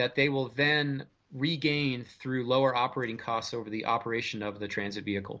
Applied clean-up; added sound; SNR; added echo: none; none; none; none.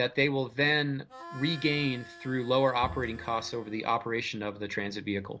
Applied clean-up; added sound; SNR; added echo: none; Harmonica + Bowed string instrument; 16 dB; none.